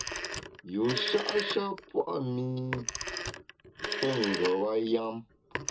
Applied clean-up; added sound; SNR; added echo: none; Telephone; 5 dB; reverberation time 0.2 s.